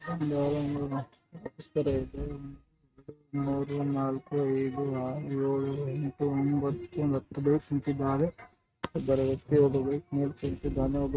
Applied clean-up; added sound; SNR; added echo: neural mask model RNNoise.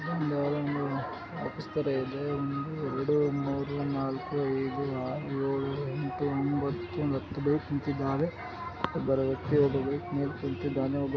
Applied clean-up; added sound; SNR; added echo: none; none; none; none.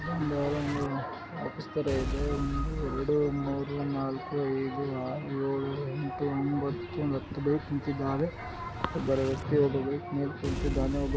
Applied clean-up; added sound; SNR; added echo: none; Explosion; 9 dB; none.